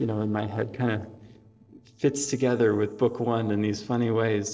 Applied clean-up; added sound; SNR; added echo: neural separator model SepFormer DNS4.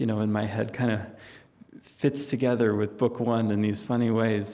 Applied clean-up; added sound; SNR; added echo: none; none; none; none.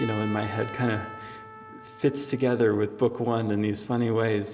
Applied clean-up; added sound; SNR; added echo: none; Trumpet; 16 dB; reverberation time 2.3 s.